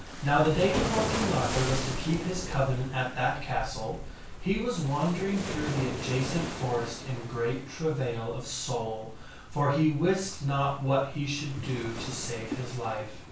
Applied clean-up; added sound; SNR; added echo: none; Waves, surf; 7 dB; reverberation time 0.3 s.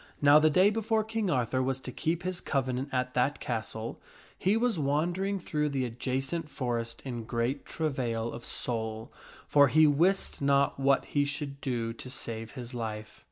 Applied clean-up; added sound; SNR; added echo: none; none; none; none.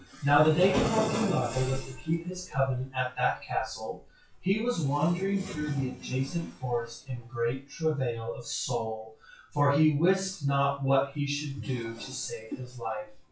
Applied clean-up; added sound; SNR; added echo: classical method WPE with log-MMSE.